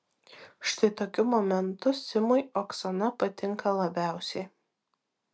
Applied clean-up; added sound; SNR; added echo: none; none; none; none.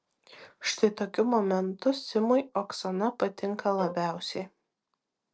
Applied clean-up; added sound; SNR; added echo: neural separator model SepFormer DNS4.